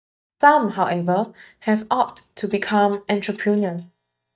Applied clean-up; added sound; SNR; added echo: neural mask model DeepFilterNet 3.